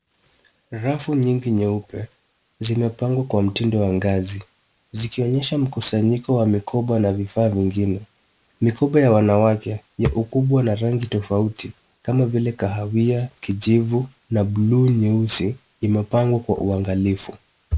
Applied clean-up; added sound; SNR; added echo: none; none; none; none.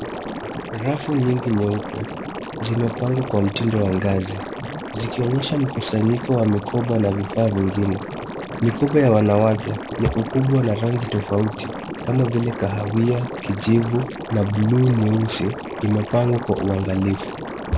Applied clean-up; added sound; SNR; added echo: none; Liquid; 9 dB; none.